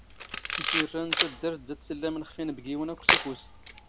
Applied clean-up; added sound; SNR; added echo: none; Camera; -3 dB; none.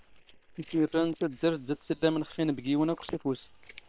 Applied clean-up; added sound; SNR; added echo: neural separator model SepFormer WHAM!.